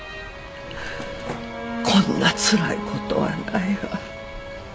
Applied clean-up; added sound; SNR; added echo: none; Mechanisms; 12 dB; none.